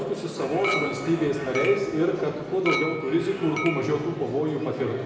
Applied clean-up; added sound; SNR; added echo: none; Chink, clink; 8 dB; reverberation time 1.2 s.